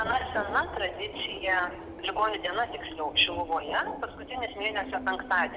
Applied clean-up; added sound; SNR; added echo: none; Subway, metro, underground; 10 dB; none.